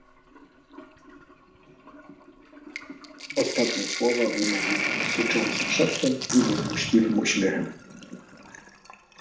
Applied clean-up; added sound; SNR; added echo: none; Sink (filling or washing); 5 dB; reverberation time 0.5 s.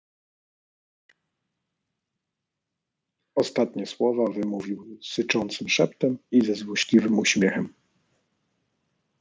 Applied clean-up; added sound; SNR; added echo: none; none; none; none.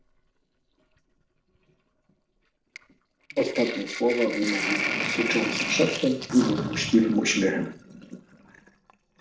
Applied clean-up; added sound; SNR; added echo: neural separator model SepFormer DNS4.